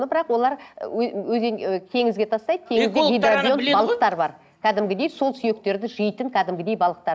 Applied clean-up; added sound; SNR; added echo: none; none; none; none.